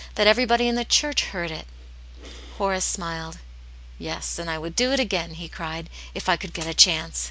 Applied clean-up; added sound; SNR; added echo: none; none; none; none.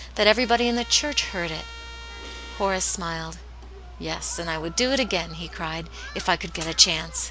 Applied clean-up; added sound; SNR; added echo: none; Trumpet + Human group actions; 17 dB; none.